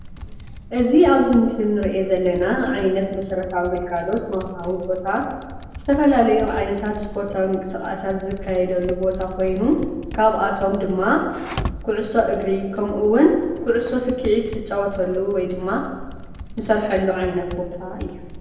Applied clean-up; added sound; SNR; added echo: none; Typing; 13 dB; reverberation time 1.0 s.